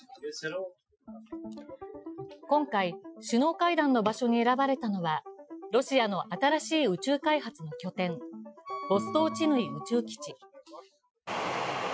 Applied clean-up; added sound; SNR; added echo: classical method Wiener filter.